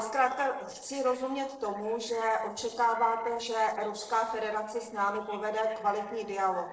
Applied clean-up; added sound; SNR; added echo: neural separator model SepFormer DNS4.